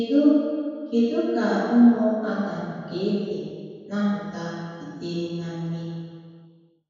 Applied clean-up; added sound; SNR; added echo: none; none; none; reverberation time 1.8 s.